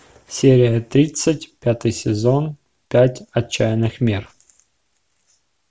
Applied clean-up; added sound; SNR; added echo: none; none; none; none.